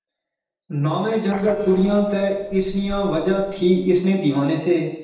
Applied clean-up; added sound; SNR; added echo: neural separator model SepFormer DNS4.